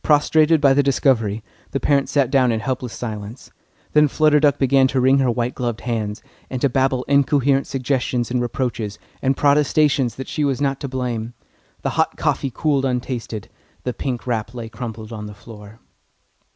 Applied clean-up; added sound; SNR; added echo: none; none; none; none.